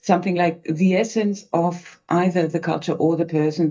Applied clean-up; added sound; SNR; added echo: neural mask model DeepFilterNet 3.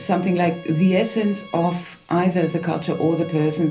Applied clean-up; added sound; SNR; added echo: none; Bowed string instrument; 20 dB; reverberation time 0.3 s.